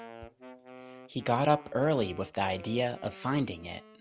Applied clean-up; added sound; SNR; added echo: none; Wind instrument, woodwind instrument; 18 dB; none.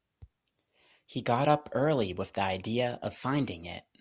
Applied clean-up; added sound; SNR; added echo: none; none; none; none.